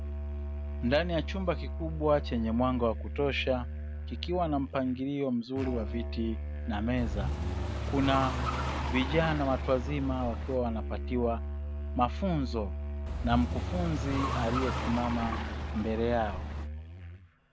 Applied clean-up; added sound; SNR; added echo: none; Car + Musical instrument; 2 dB; none.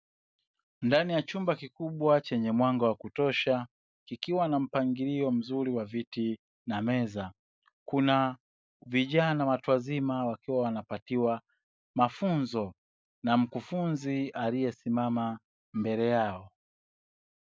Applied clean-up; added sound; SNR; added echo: none; none; none; none.